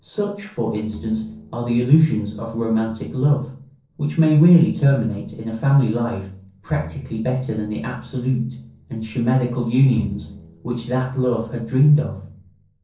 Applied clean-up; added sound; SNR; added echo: neural separator model SepFormer DNS4.